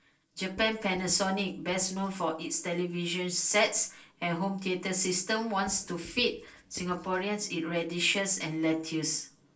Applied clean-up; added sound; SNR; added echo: neural separator model SepFormer DNS4.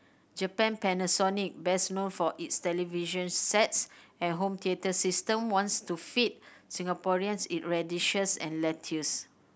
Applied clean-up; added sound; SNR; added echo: none; none; none; none.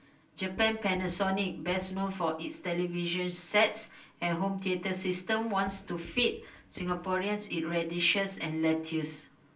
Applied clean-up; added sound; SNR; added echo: none; Writing; 20 dB; reverberation time 0.3 s.